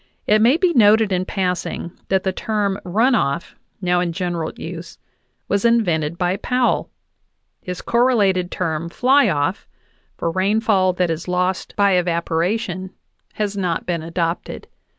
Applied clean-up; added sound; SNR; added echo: none; none; none; none.